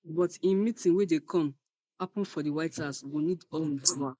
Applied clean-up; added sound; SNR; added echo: neural mask model Resemble Enhance denoiser.